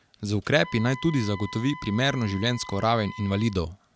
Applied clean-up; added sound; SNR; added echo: none; Wind instrument, woodwind instrument; 17 dB; none.